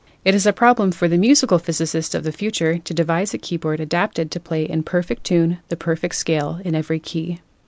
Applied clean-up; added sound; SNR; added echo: none; none; none; none.